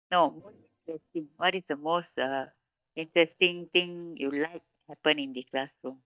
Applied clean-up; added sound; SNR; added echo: neural mask model DeepFilterNet 3.